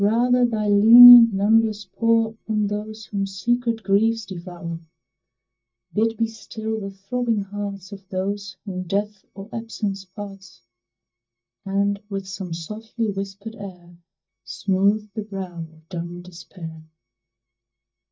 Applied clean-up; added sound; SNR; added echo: neural mask model DeepFilterNet 3.